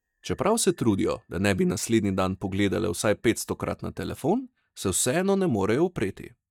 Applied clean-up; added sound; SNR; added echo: neural mask model DeepFilterNet 3.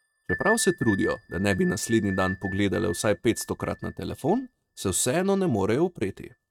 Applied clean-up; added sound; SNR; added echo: neural mask model RNNoise.